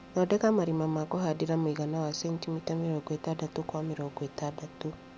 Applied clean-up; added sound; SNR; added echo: none; Ocean + Keyboard (musical); 19 dB; none.